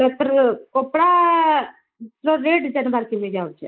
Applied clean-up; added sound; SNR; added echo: neural mask model Resemble Enhance denoiser.